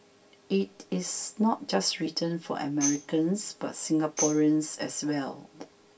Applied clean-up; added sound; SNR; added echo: none; Tambourine; 9 dB; reverberation time 0.2 s.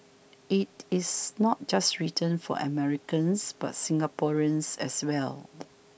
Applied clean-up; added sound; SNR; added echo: none; none; none; none.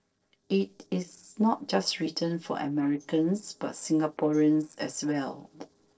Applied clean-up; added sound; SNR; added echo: neural separator model SepFormer DNS4.